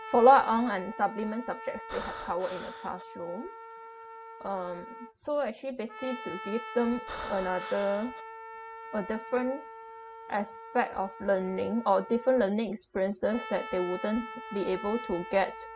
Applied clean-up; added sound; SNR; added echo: none; Trumpet + Breathing; 12 dB; none.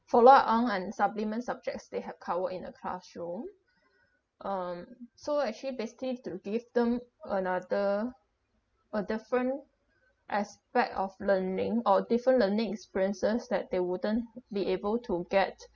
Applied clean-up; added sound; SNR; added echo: none; none; none; none.